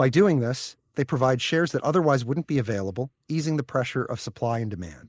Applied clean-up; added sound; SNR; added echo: neural mask model Resemble Enhance denoiser.